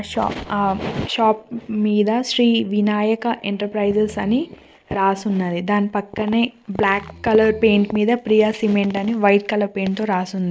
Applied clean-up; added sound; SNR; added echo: none; none; none; none.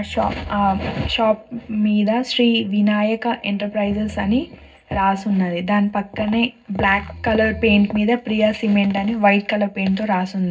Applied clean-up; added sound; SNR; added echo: none; none; none; reverberation time 0.4 s.